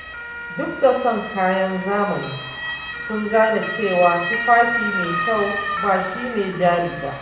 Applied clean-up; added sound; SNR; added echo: none; Motor vehicle (road) / Siren; 6 dB; reverberation time 0.7 s.